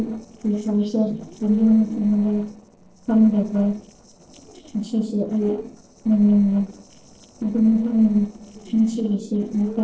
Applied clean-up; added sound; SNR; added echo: neural separator model SepFormer DNS4.